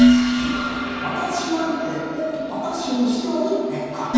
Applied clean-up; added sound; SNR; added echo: none; Dishes, pots, and pans; -1 dB; reverberation time 2.1 s.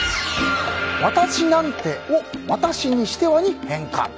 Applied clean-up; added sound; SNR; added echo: none; none; none; none.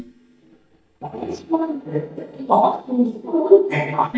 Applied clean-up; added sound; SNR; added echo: neural mask model DeepFilterNet 3.